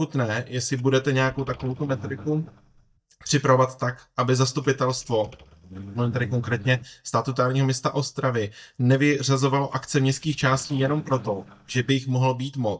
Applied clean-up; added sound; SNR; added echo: neural mask model DeepFilterNet 3.